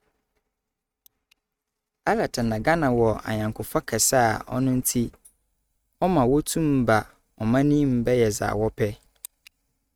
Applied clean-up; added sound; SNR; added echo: neural mask model RNNoise.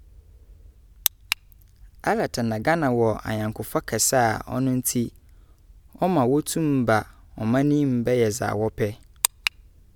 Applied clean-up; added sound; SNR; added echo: none; none; none; none.